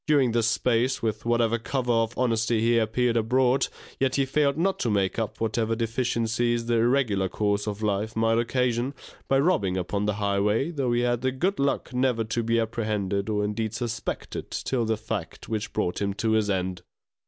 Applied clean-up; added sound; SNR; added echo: none; none; none; none.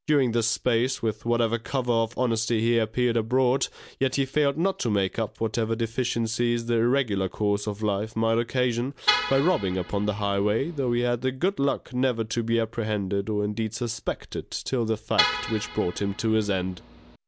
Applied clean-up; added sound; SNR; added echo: none; Vehicle horn, car horn, honking; 6 dB; none.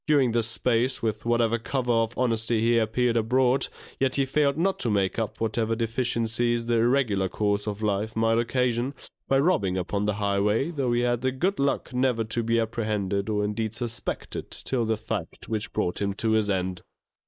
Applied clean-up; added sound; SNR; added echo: neural mask model Resemble Enhance denoiser.